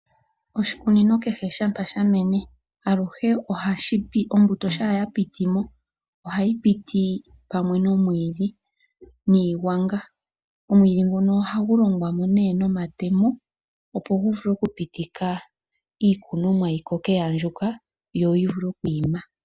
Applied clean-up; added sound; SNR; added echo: none; Snare drum; 16 dB; none.